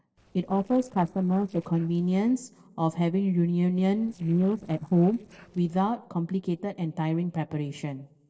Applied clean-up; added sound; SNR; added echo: neural separator model SepFormer DNS4.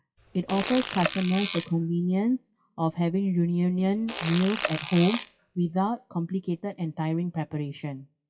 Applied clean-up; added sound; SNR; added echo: classical method WPE with log-MMSE.